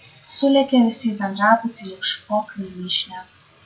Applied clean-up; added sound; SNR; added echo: classical method WPE with log-MMSE.